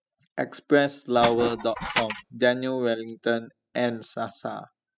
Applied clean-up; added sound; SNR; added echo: classical method spectral subtraction.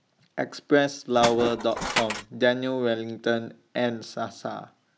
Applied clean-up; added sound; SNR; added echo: none; Tools; 3 dB; none.